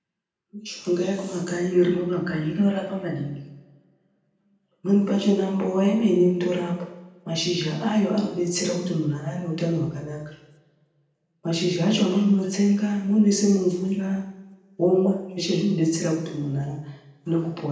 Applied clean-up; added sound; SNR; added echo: none; none; none; reverberation time 0.9 s.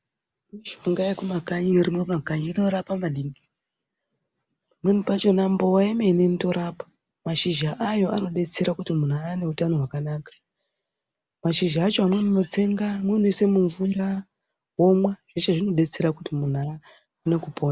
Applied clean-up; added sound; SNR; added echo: none; none; none; none.